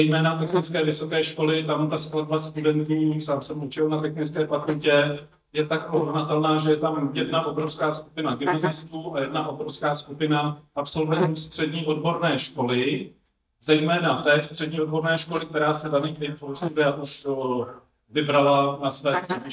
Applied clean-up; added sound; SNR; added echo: neural mask model DeepFilterNet 3.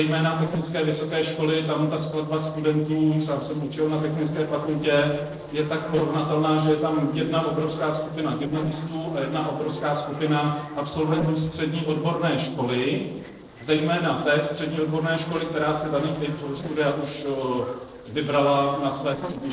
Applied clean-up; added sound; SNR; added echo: neural separator model SepFormer DNS4.